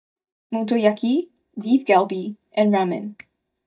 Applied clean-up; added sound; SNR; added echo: neural mask model DeepFilterNet 3.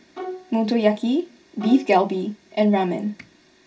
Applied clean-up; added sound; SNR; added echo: none; Bowed string instrument; 15 dB; reverberation time 0.2 s.